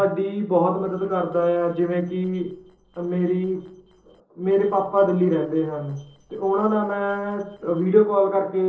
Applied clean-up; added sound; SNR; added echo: neural separator model SepFormer DNS4.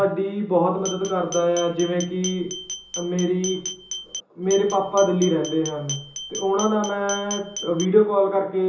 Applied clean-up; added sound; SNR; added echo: none; Glass; 12 dB; reverberation time 0.7 s.